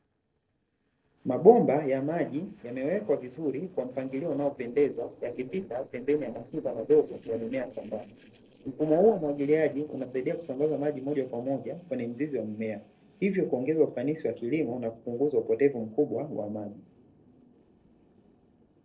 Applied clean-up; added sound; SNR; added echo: neural separator model SepFormer DNS4.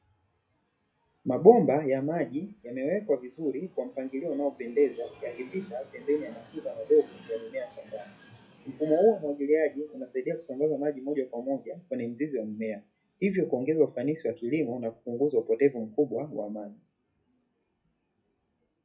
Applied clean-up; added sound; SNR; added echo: classical method WPE with log-MMSE.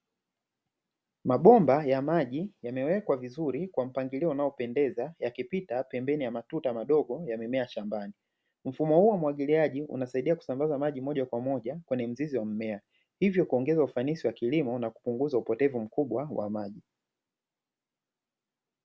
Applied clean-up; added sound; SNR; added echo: none; none; none; none.